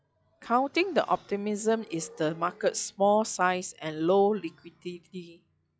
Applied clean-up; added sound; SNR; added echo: classical method log-MMSE.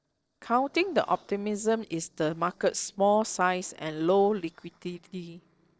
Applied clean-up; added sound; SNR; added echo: neural separator model SepFormer DNS4.